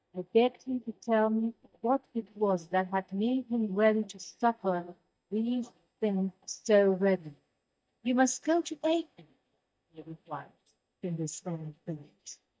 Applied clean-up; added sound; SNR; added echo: neural mask model DeepFilterNet 3.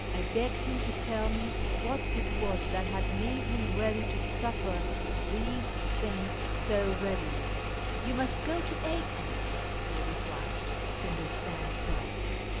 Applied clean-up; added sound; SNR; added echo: none; Engine; -5 dB; none.